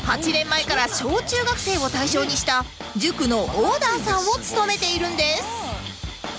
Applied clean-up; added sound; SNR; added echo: none; none; none; none.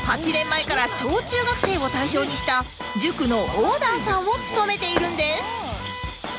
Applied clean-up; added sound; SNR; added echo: none; Fireworks + Alarm / Car; 10 dB; none.